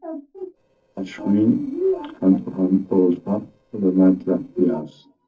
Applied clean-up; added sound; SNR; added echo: neural separator model SepFormer DNS4.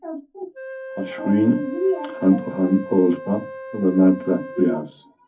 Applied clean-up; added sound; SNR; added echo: none; Wind instrument, woodwind instrument; 14 dB; reverberation time 0.3 s.